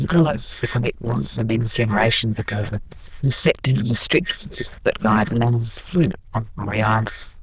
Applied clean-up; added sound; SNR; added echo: neural diffusion model UNIVERSE++.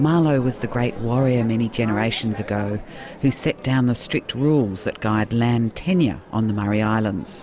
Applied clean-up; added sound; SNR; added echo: none; none; none; none.